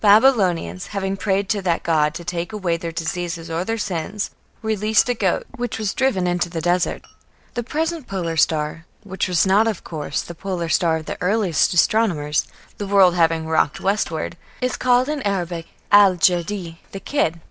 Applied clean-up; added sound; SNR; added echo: neural separator model SepFormer DNS4.